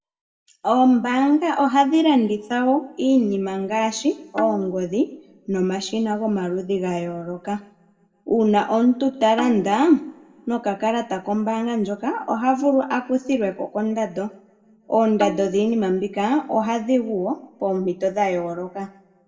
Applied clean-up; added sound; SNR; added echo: none; Tabla; 13 dB; reverberation time 0.6 s.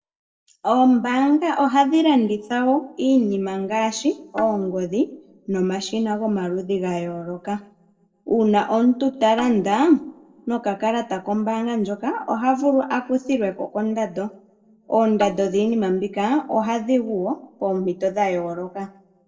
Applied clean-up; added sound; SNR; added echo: neural separator model SepFormer DNS4.